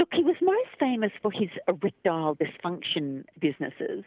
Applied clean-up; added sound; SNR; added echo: none; none; none; none.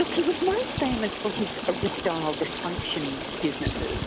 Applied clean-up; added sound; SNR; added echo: none; Stream; 4 dB; none.